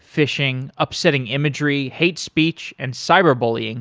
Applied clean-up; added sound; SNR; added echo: none; none; none; none.